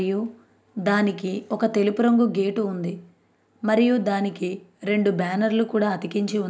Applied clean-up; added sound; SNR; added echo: none; none; none; none.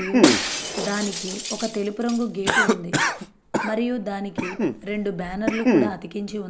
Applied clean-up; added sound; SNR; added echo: none; Shatter + Cough; -4 dB; none.